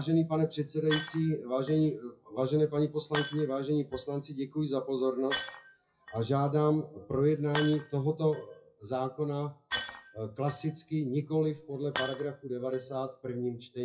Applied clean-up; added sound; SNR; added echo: classical method WPE with log-MMSE.